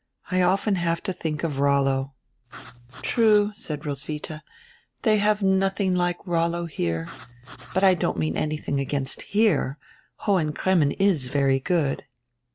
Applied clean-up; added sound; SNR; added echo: none; Writing; 19 dB; none.